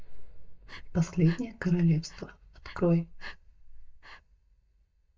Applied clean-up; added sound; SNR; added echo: neural mask model DeepFilterNet 3.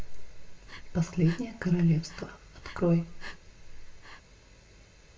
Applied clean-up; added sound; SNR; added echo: none; Breathing; 11 dB; reverberation time 0.5 s.